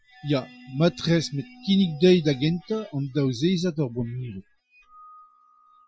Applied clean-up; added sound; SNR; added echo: classical method Wiener filter.